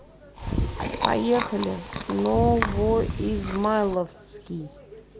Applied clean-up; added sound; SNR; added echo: none; Chewing, mastication; 2 dB; none.